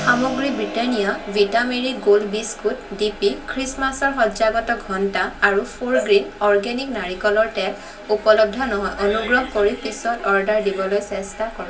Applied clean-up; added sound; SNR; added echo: none; Keyboard (musical); 18 dB; reverberation time 0.3 s.